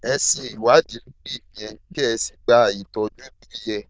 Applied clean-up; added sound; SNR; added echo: neural diffusion model UNIVERSE++.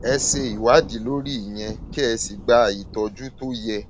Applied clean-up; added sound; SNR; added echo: none; Thunder; 14 dB; none.